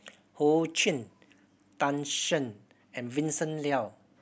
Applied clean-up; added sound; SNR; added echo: none; none; none; none.